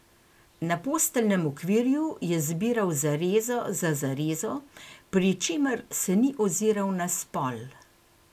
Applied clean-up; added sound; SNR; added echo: none; none; none; none.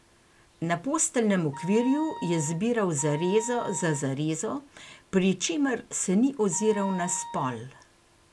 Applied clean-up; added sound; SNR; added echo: none; Wind instrument, woodwind instrument; 13 dB; none.